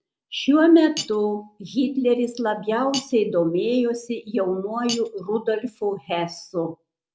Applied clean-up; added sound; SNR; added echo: none; Cutlery, silverware; 17 dB; none.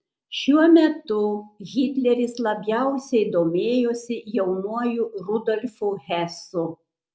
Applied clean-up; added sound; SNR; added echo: none; none; none; none.